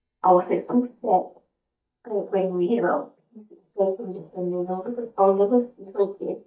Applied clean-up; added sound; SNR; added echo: neural mask model DeepFilterNet 3.